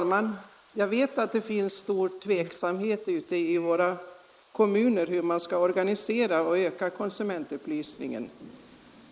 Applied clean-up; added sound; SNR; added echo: neural mask model Resemble Enhance denoiser.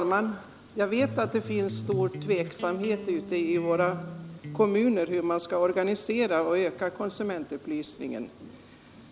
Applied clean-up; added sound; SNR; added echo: none; Electric guitar; 9 dB; none.